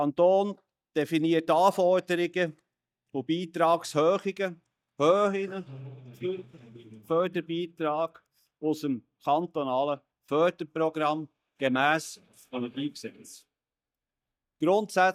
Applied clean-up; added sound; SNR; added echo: neural mask model DeepFilterNet 3.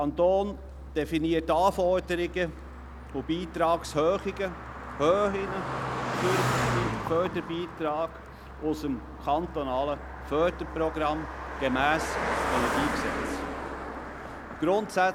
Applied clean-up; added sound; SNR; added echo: none; Car passing by; 5 dB; none.